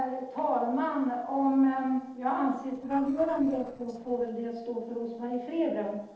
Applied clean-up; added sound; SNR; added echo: neural separator model SepFormer DNS4.